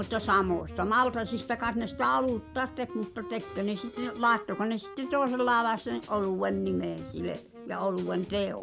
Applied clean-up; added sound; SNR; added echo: none; Snare drum + Wind instrument, woodwind instrument; 15 dB; none.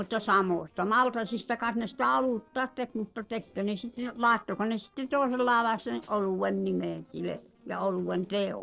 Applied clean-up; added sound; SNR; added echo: neural separator model SepFormer DNS4.